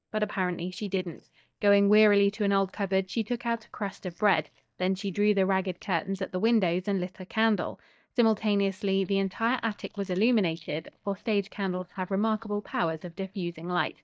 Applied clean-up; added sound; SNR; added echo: neural mask model DeepFilterNet 3.